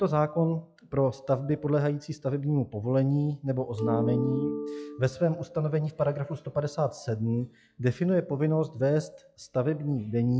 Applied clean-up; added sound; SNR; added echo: classical method log-MMSE.